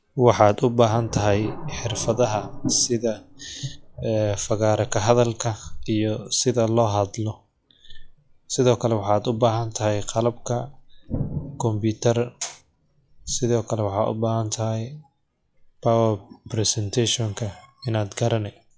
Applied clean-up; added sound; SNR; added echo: classical method log-MMSE.